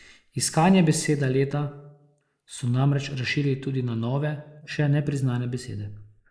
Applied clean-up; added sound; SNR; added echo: neural mask model Resemble Enhance denoiser.